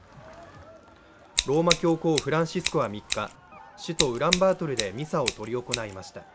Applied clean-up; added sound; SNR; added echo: none; Scissors; 4 dB; none.